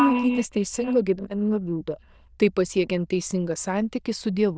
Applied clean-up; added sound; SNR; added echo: neural diffusion model UNIVERSE++.